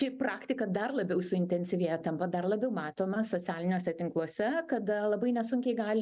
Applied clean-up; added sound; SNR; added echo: none; none; none; none.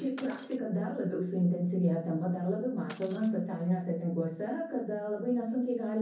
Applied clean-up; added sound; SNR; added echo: none; Shatter; 19 dB; reverberation time 0.6 s.